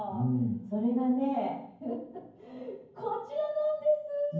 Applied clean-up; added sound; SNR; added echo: none; none; none; reverberation time 0.9 s.